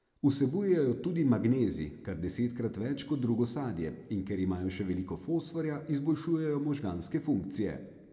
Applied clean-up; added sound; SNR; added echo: none; none; none; reverberation time 1.5 s.